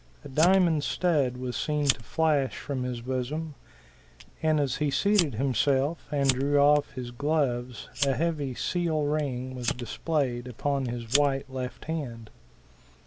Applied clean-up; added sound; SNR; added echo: none; Fire; 11 dB; none.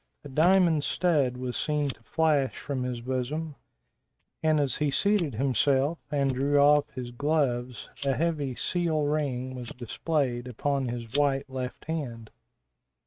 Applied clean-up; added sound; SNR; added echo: neural mask model RNNoise.